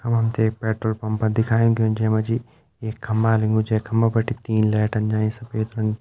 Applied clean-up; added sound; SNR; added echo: none; none; none; none.